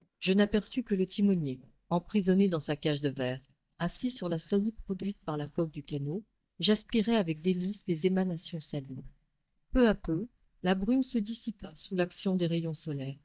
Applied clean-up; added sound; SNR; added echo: neural mask model DeepFilterNet 3.